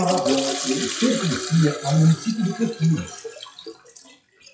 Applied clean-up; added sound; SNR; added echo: classical method WPE with log-MMSE.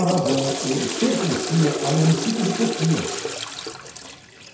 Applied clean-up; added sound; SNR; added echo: none; Toilet flush / Water; 4 dB; reverberation time 0.6 s.